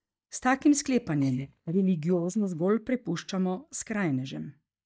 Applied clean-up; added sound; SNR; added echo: neural mask model DeepFilterNet 3.